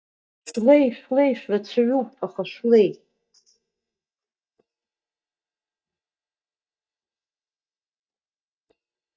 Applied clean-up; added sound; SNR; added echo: neural mask model DeepFilterNet 3.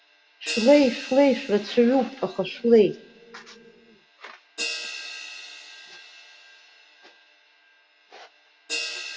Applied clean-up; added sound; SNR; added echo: none; Crash cymbal; 13 dB; reverberation time 1.4 s.